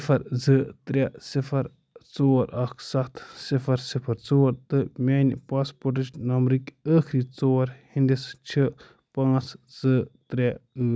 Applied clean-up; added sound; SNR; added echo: none; none; none; none.